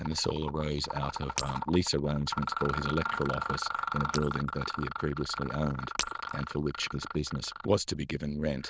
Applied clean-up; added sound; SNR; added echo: neural diffusion model UNIVERSE++.